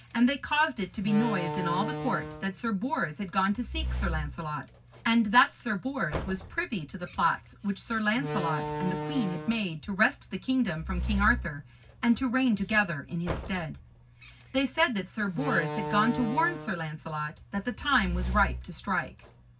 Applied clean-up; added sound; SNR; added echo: none; Slam; 8 dB; reverberation time 0.4 s.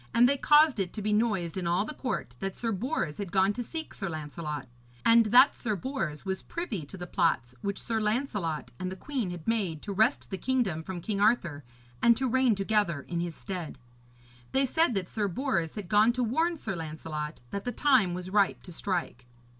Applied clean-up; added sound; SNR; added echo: none; none; none; none.